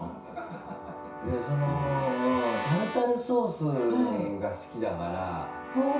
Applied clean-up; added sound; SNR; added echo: none; Keyboard (musical) / Brass instrument; 11 dB; reverberation time 0.6 s.